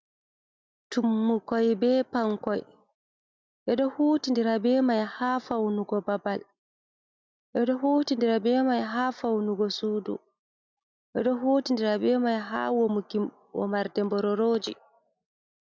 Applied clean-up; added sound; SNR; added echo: none; none; none; none.